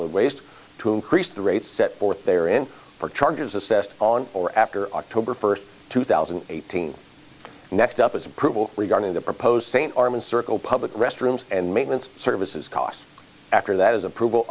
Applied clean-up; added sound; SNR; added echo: none; none; none; none.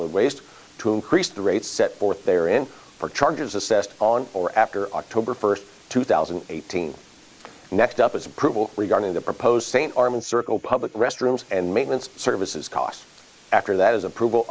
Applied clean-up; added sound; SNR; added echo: neural mask model Resemble Enhance denoiser.